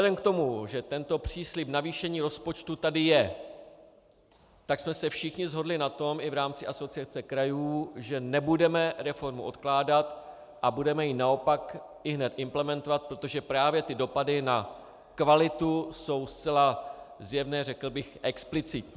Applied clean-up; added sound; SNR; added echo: none; none; none; none.